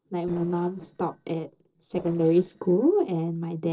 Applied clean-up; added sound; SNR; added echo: neural separator model SepFormer DNS4.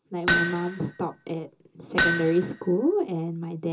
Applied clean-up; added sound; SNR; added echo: none; Hammer; 2 dB; reverberation time 0.2 s.